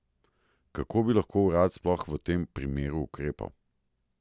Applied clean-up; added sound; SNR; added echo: none; none; none; none.